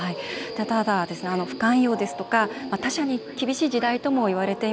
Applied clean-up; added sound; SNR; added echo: none; Subway, metro, underground + Wild animals; 13 dB; none.